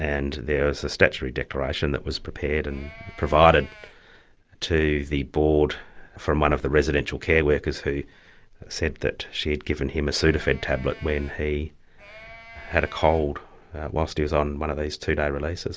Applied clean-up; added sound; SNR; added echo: none; Livestock, farm animals, working animals; 19 dB; none.